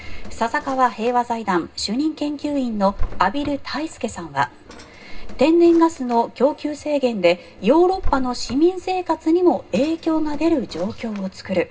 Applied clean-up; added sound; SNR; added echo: none; Drawer open or close; 10 dB; reverberation time 0.2 s.